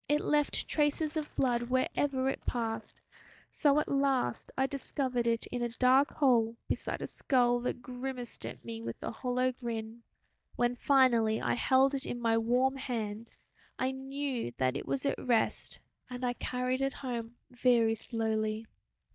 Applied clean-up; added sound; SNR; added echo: neural mask model DeepFilterNet 3.